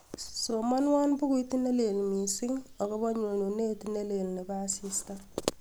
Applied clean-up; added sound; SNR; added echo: none; none; none; none.